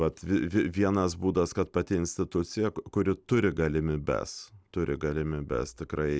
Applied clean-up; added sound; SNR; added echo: none; none; none; none.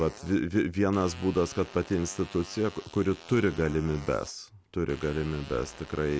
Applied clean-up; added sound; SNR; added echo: none; Fart; 19 dB; none.